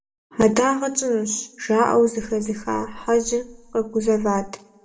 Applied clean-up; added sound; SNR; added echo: none; Water / Splash, splatter; 20 dB; reverberation time 0.4 s.